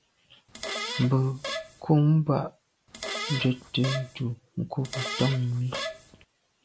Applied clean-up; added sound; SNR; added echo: none; Fart; 8 dB; none.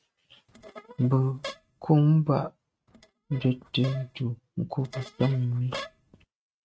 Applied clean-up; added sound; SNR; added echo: neural mask model RNNoise.